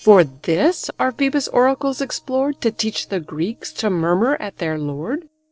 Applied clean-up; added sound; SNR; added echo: neural separator model SepFormer DNS4.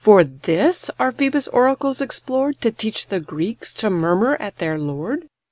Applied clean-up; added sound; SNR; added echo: none; none; none; none.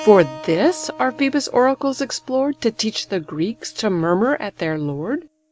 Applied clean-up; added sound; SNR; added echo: none; Keyboard (musical); 20 dB; none.